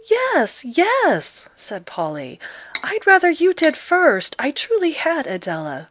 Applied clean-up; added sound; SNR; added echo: neural mask model Resemble Enhance denoiser.